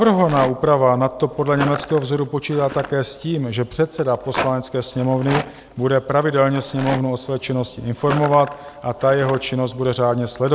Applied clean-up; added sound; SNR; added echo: none; Rattle; 13 dB; none.